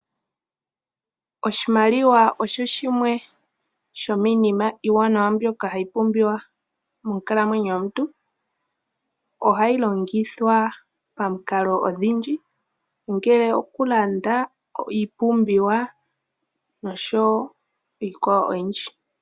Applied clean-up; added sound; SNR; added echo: none; none; none; none.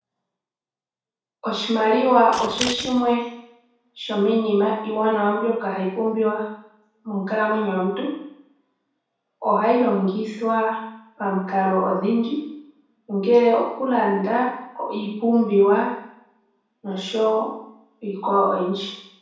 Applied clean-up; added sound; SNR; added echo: none; Scissors; 8 dB; reverberation time 0.6 s.